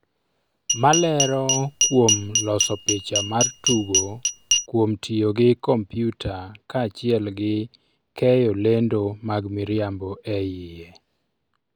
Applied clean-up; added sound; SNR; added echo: none; Glass; 1 dB; none.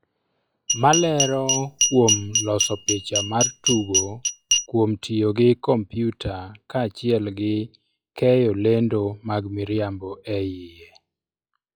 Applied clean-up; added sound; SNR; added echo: classical method log-MMSE.